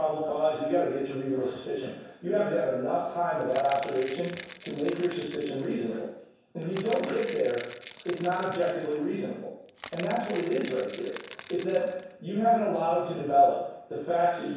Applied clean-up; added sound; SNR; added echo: none; Crackle / Crushing; 15 dB; reverberation time 0.7 s.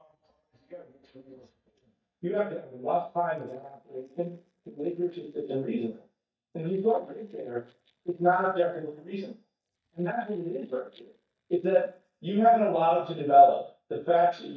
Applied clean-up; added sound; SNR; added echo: neural mask model DeepFilterNet 3.